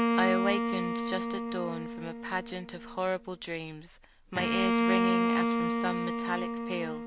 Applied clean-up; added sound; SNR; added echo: none; Bowed string instrument; -4 dB; none.